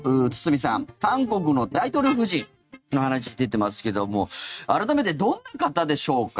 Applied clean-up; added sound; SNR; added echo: neural mask model RNNoise.